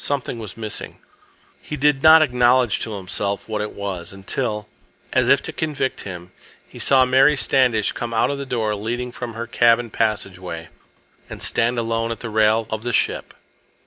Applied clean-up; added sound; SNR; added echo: none; none; none; none.